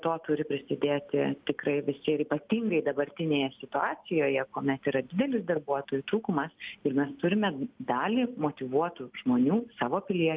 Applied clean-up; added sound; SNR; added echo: none; none; none; none.